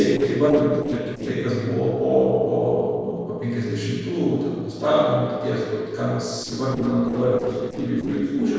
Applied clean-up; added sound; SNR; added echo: neural separator model SepFormer DNS4.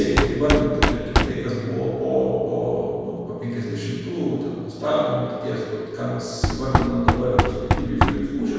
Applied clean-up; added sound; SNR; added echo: none; Knock; 2 dB; reverberation time 1.9 s.